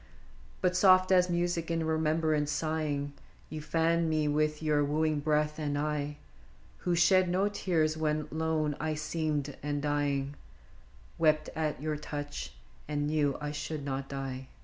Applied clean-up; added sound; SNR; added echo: none; none; none; none.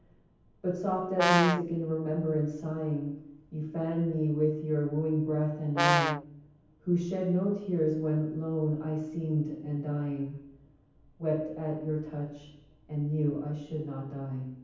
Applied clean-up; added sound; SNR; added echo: none; Brass instrument; -2 dB; reverberation time 0.9 s.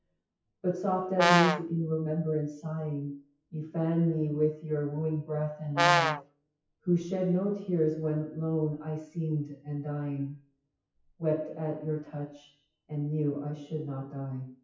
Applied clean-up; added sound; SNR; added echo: classical method WPE with log-MMSE.